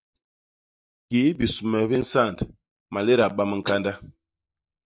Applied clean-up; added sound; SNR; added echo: neural mask model DeepFilterNet 3.